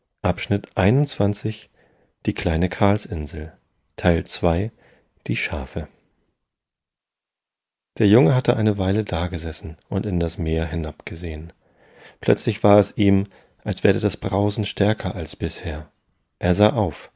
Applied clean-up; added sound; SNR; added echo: none; none; none; none.